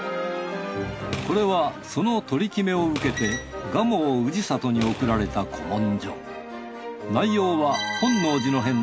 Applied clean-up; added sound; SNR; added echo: none; Gunshot, gunfire; 18 dB; none.